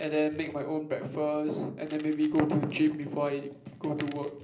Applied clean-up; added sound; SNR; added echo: none; Crackle; 18 dB; reverberation time 0.5 s.